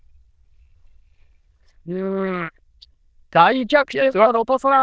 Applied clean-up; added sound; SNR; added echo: neural diffusion model UNIVERSE++.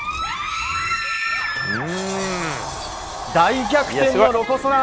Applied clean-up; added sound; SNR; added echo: none; Sliding door; 12 dB; none.